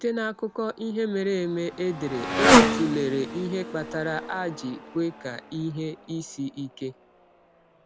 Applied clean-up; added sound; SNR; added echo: none; Motorcycle; -1 dB; none.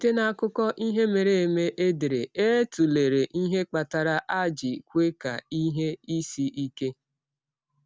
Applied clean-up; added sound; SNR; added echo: none; none; none; none.